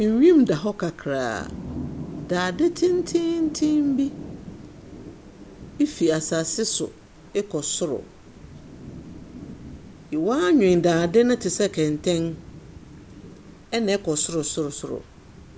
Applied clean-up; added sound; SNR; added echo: none; Thunder / Rain; 16 dB; none.